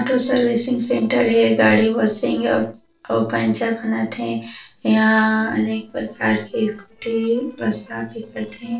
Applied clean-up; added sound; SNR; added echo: neural separator model SepFormer DNS4.